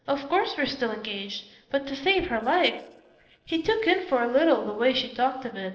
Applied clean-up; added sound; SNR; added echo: neural separator model SepFormer DNS4.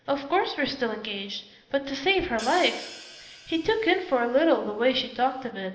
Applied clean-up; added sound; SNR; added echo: none; Hi-hat; 18 dB; reverberation time 0.8 s.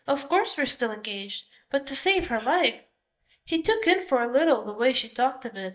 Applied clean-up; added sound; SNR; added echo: neural mask model DeepFilterNet 3.